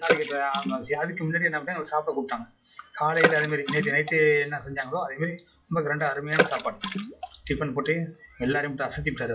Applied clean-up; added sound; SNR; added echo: classical method WPE with log-MMSE.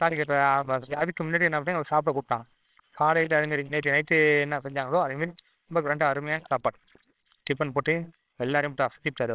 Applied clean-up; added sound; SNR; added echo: neural separator model SepFormer WHAMR!.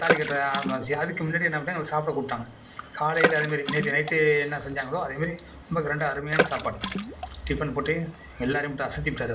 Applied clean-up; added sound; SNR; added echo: none; Water / Splash, splatter; 5 dB; reverberation time 0.4 s.